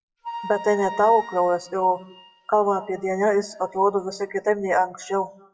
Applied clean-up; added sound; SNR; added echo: classical method WPE with log-MMSE.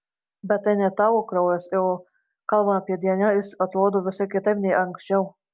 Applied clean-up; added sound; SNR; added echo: none; none; none; none.